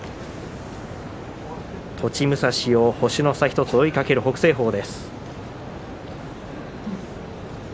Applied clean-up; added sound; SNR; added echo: none; none; none; none.